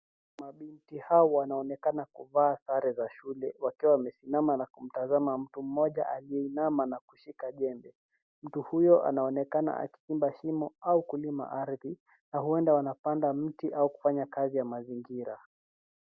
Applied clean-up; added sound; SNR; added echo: none; none; none; none.